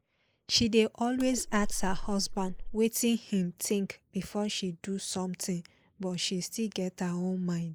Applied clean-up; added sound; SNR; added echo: neural mask model Resemble Enhance denoiser.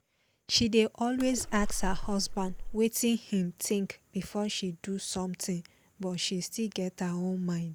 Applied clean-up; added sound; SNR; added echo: none; Splash, splatter; 2 dB; none.